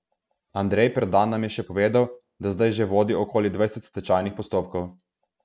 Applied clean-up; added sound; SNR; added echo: none; none; none; none.